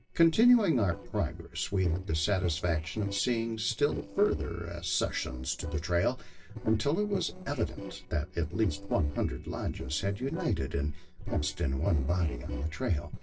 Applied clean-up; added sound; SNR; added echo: neural separator model SepFormer DNS4.